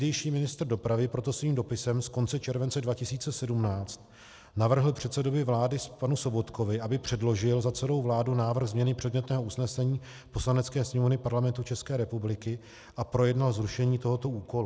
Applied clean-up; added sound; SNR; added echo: none; none; none; none.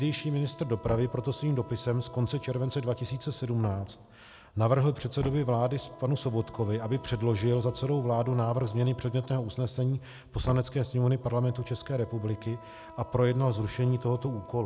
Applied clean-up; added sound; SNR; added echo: none; Knock + Wind instrument, woodwind instrument; 18 dB; none.